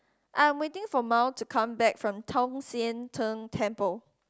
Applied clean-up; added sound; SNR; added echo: none; none; none; none.